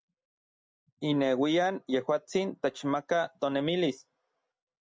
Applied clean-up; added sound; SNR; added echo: none; none; none; none.